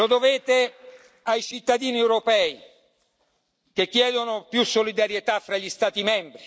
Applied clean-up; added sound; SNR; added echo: none; none; none; none.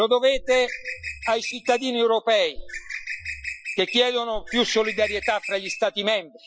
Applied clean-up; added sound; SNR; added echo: classical method Wiener filter.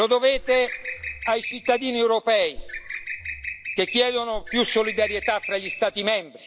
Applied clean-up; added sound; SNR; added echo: none; Bird; 10 dB; none.